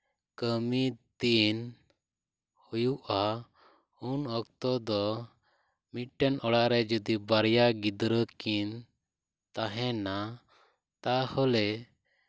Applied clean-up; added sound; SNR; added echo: none; none; none; none.